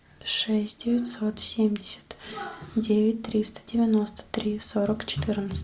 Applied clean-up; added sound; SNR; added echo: none; none; none; none.